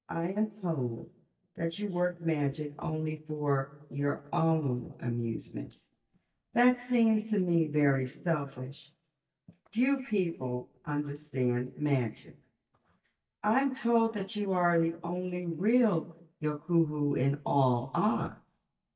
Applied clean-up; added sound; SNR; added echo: neural mask model DeepFilterNet 3.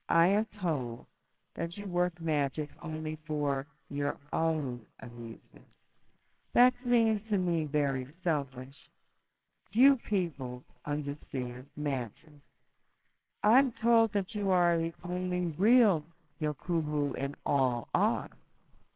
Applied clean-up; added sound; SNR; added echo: neural separator model SepFormer WHAMR!.